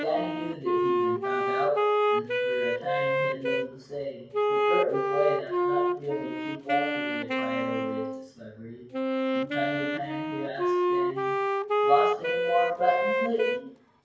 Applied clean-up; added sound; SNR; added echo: none; Wind instrument, woodwind instrument; -4 dB; reverberation time 0.5 s.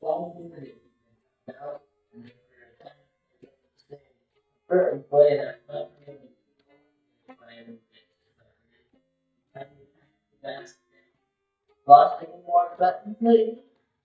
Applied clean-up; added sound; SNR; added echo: neural mask model DeepFilterNet 3.